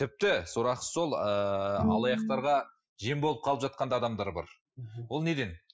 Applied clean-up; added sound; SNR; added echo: classical method Wiener filter.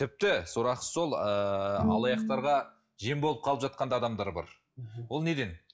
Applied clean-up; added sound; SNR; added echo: classical method log-MMSE.